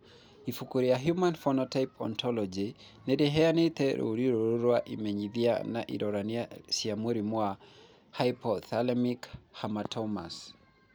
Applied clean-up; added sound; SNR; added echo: none; none; none; none.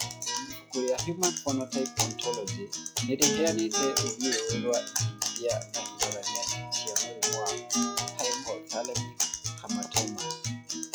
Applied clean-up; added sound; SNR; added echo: classical method log-MMSE.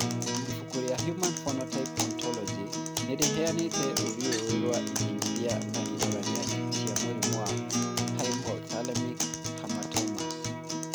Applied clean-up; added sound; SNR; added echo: none; Acoustic guitar; -4 dB; none.